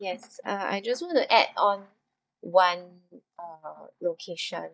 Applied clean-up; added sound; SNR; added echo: neural mask model DeepFilterNet 3.